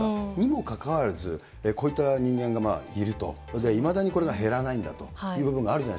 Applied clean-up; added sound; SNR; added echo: none; none; none; none.